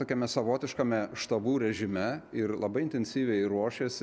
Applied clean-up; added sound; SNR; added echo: none; none; none; none.